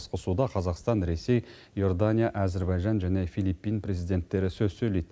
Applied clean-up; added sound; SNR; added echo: none; none; none; none.